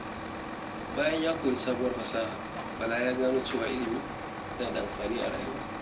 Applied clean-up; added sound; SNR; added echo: none; Truck; 6 dB; reverberation time 0.2 s.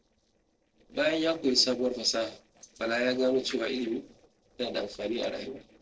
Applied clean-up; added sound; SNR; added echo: neural separator model SepFormer DNS4.